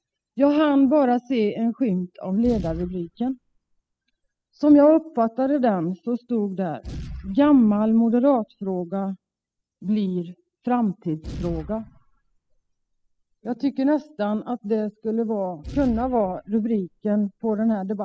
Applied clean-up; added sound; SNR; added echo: classical method spectral subtraction.